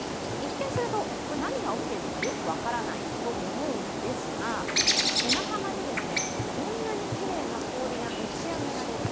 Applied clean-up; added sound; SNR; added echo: none; Bird; -5 dB; none.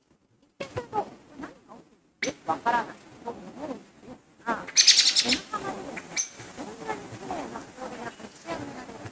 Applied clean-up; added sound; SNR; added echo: neural mask model RNNoise.